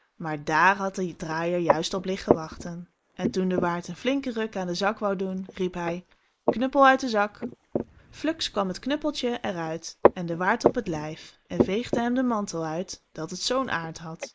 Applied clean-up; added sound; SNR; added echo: neural mask model Resemble Enhance denoiser.